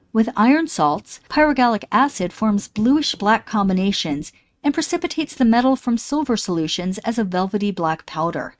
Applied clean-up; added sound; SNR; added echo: neural mask model RNNoise.